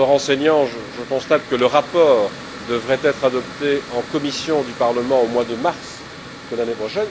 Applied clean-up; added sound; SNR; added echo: none; Mechanical fan; 15 dB; none.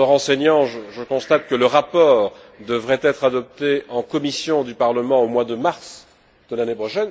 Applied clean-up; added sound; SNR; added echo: none; none; none; none.